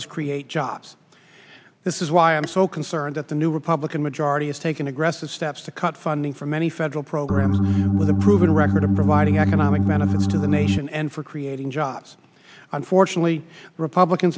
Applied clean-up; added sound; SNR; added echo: none; Organ; -5 dB; none.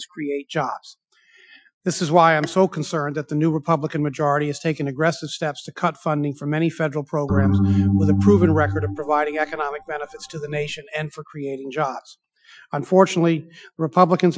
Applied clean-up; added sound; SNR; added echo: classical method Wiener filter.